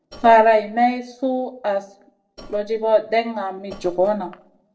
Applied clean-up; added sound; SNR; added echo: neural separator model SepFormer DNS4.